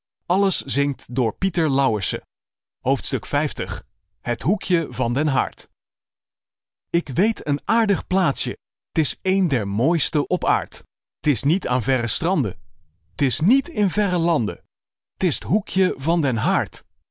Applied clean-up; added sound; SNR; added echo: none; none; none; none.